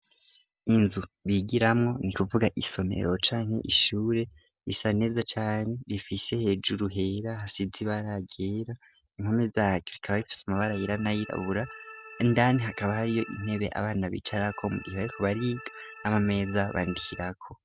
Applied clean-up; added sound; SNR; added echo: none; Organ; 16 dB; none.